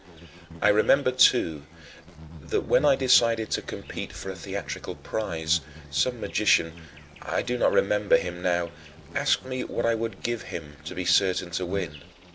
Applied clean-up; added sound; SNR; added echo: none; Insect; 17 dB; none.